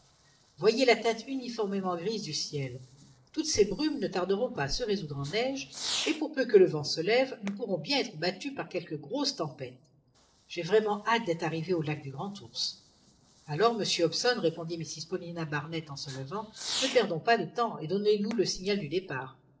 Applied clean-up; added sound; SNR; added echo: neural separator model SepFormer DNS4.